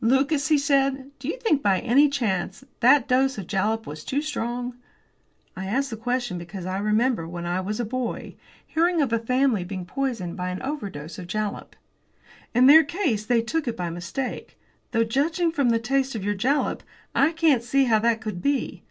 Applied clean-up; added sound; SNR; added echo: none; none; none; none.